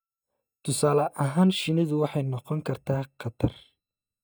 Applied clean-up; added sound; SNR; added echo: neural mask model DeepFilterNet 3.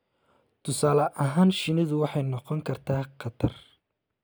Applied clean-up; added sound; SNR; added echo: none; none; none; none.